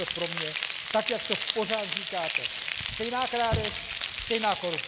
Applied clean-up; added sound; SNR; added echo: none; Frying (food); -2 dB; none.